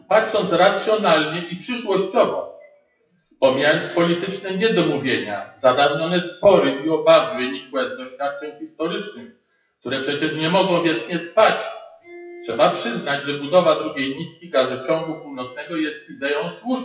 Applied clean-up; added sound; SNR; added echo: classical method WPE with log-MMSE.